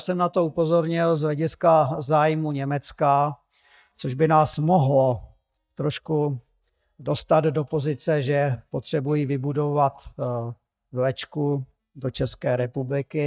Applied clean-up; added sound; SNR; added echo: neural mask model DeepFilterNet 3.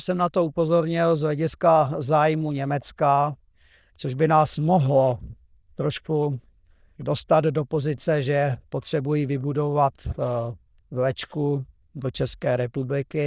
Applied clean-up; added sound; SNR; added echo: neural diffusion model UNIVERSE++.